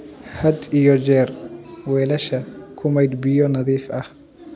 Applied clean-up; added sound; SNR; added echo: none; none; none; none.